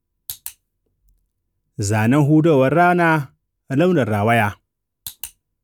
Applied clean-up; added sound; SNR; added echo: none; none; none; none.